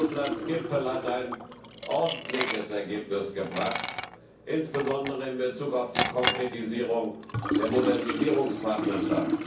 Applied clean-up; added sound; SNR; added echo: none; Liquid; 2 dB; reverberation time 0.6 s.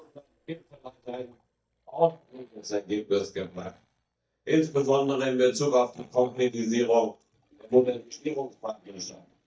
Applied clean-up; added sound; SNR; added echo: neural mask model DeepFilterNet 3.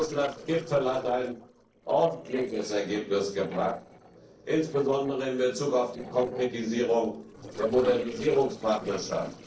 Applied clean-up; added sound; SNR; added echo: neural separator model SepFormer DNS4.